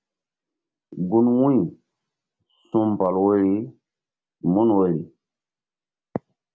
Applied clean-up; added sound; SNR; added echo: none; none; none; none.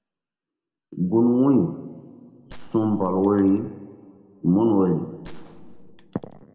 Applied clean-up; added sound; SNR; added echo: none; Gunshot, gunfire; 17 dB; reverberation time 1.8 s.